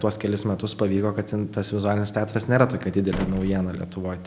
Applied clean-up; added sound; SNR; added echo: none; Slam; 13 dB; none.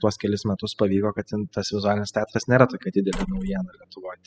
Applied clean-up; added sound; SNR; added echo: classical method spectral subtraction.